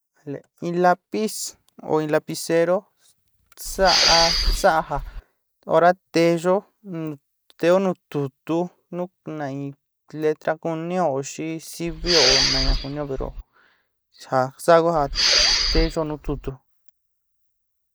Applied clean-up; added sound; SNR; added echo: neural mask model DeepFilterNet 3.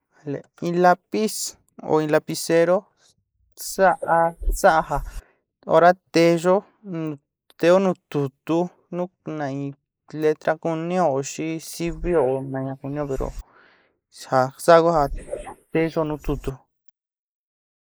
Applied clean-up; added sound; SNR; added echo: neural mask model Resemble Enhance denoiser.